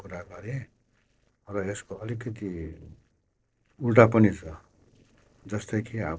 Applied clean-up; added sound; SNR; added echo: neural separator model SepFormer DNS4.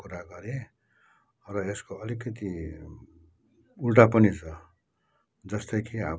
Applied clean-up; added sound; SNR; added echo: none; none; none; none.